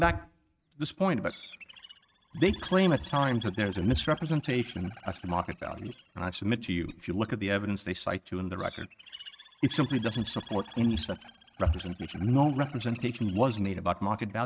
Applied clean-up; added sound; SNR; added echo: neural mask model RNNoise.